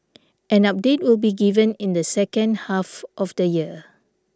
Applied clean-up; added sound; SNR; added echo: none; none; none; none.